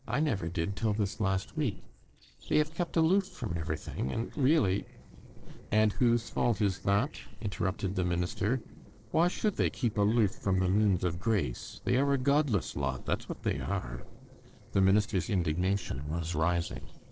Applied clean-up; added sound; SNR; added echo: neural separator model SepFormer DNS4.